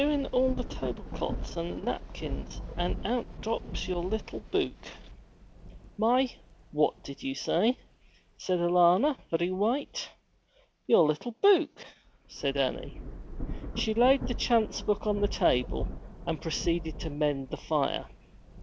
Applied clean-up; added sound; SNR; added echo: none; Thunder / Rain; 9 dB; none.